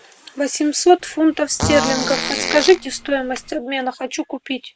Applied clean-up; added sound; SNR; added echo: none; Bowed string instrument + Fart; 6 dB; none.